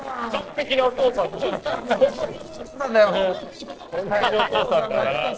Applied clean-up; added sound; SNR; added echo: neural separator model SepFormer DNS4.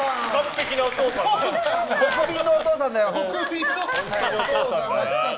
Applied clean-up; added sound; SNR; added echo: none; Crumpling, crinkling; 15 dB; none.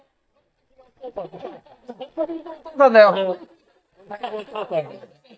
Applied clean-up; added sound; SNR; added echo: neural mask model DeepFilterNet 3.